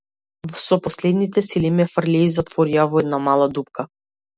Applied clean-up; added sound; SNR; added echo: none; none; none; none.